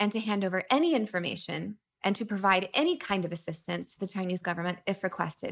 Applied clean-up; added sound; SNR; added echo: neural mask model Resemble Enhance denoiser.